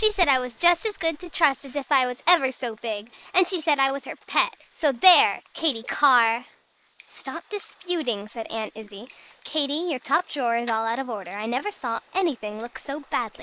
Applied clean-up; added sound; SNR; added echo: neural mask model Resemble Enhance denoiser.